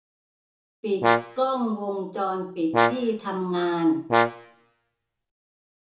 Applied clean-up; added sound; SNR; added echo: none; Brass instrument; -2 dB; reverberation time 0.7 s.